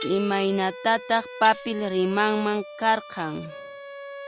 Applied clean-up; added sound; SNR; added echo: none; Cutlery, silverware + Bowed string instrument; 12 dB; none.